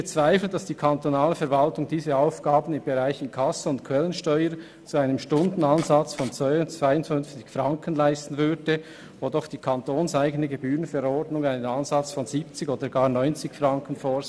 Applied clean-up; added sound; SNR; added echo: none; Domestic sounds, home sounds; 18 dB; none.